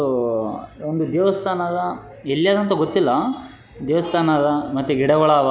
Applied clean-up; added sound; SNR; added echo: none; none; none; none.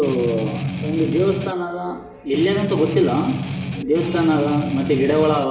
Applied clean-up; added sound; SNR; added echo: none; Strum; 5 dB; reverberation time 0.8 s.